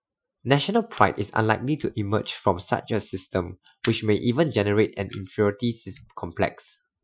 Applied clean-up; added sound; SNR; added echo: classical method Wiener filter.